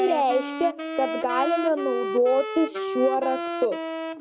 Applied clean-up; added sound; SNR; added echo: none; Wind instrument, woodwind instrument; 6 dB; none.